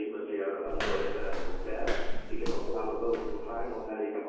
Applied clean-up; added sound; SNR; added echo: none; Walk, footsteps; -4 dB; reverberation time 1.3 s.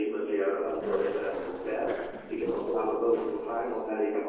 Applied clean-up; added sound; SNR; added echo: neural separator model SepFormer DNS4.